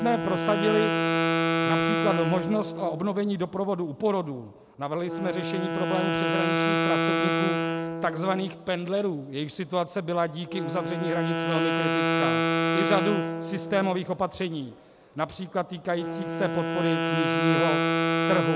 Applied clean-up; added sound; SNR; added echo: none; Wind instrument, woodwind instrument; -1 dB; none.